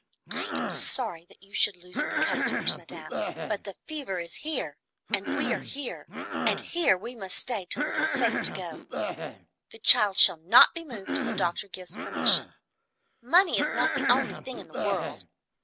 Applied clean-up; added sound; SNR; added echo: none; Cough; 5 dB; none.